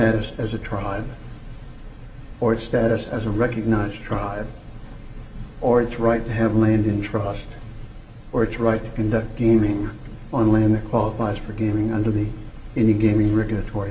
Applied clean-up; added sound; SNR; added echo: none; none; none; reverberation time 2.4 s.